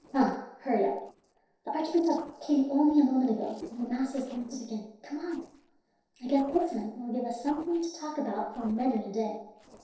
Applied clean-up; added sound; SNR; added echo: neural separator model SepFormer DNS4.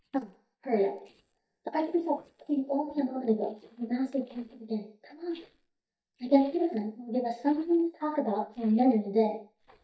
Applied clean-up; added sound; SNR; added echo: neural mask model DeepFilterNet 3.